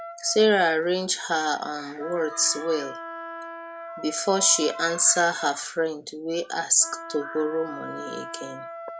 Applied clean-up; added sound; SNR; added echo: none; Wind instrument, woodwind instrument; 14 dB; none.